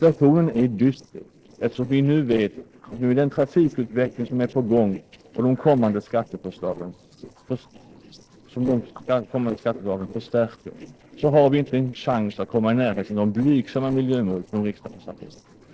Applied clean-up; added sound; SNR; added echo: neural separator model SepFormer DNS4.